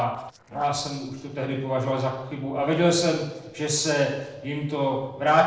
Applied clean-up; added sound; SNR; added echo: neural separator model SepFormer DNS4.